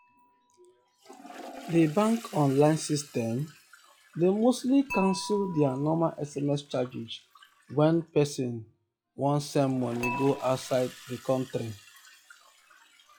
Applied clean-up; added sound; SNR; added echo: classical method log-MMSE.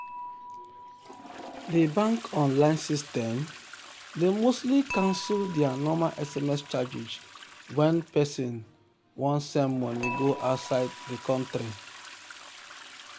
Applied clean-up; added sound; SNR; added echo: none; Dishes, pots, and pans / Chink, clink + Toilet flush; 13 dB; none.